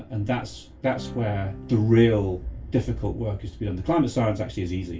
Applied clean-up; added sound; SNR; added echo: none; Acoustic guitar / Strum; 15 dB; reverberation time 0.2 s.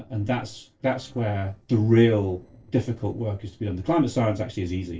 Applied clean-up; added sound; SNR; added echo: neural separator model SepFormer DNS4.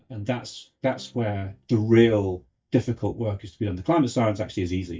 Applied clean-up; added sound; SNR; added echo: neural mask model DeepFilterNet 3.